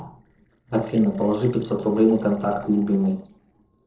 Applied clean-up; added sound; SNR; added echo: neural separator model SepFormer DNS4.